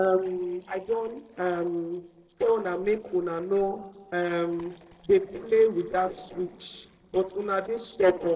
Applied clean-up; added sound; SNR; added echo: neural separator model SepFormer DNS4.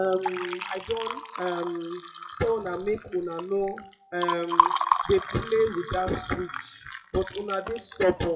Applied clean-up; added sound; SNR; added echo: classical method WPE with log-MMSE.